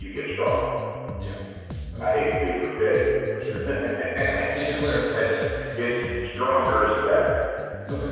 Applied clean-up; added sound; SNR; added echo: none; Bass guitar; 10 dB; reverberation time 1.9 s.